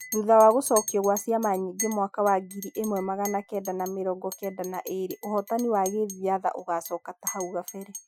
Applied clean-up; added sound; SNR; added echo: classical method Wiener filter.